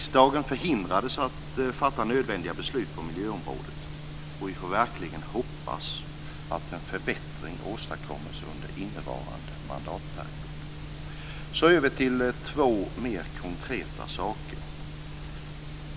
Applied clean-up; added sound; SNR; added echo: none; none; none; none.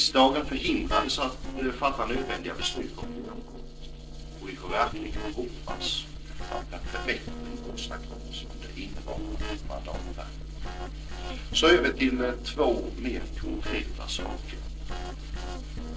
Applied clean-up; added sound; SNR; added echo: neural separator model SepFormer DNS4.